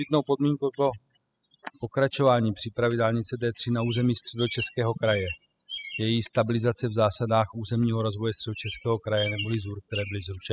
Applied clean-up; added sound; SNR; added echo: classical method spectral subtraction.